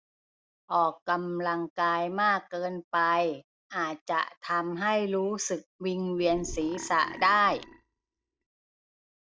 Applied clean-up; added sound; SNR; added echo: neural mask model DeepFilterNet 3.